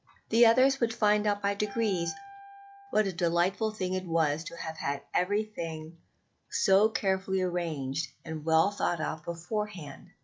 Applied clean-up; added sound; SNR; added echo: none; Wind instrument, woodwind instrument; 19 dB; none.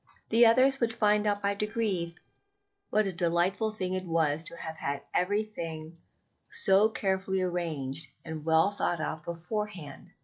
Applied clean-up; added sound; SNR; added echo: neural separator model SepFormer DNS4.